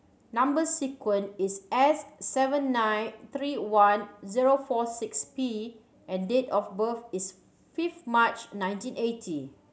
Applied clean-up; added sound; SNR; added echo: none; none; none; none.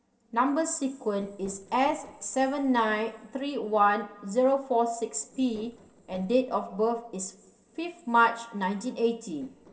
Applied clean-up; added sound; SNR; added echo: neural separator model SepFormer DNS4.